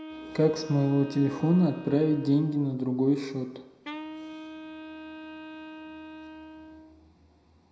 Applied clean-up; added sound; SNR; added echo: none; Wind instrument, woodwind instrument; 15 dB; reverberation time 0.7 s.